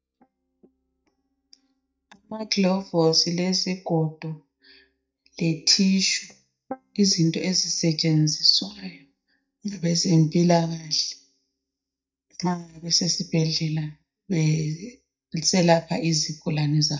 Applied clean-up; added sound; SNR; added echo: neural mask model DeepFilterNet 3.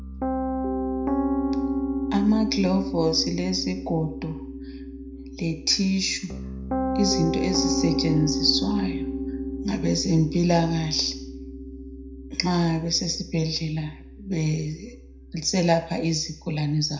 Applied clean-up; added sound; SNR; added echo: none; Piano; 4 dB; reverberation time 0.5 s.